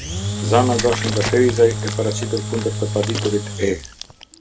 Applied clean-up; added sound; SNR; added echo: none; Engine / Drill; 3 dB; none.